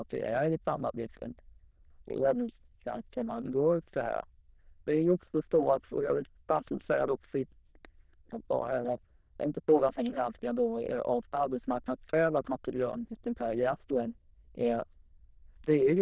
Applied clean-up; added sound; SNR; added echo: neural diffusion model UNIVERSE++.